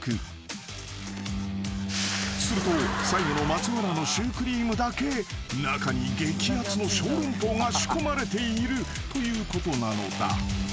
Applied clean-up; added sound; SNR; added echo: none; Bowed string instrument; 7 dB; none.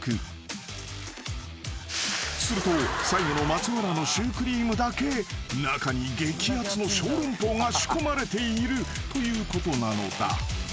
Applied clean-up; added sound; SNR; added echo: none; none; none; none.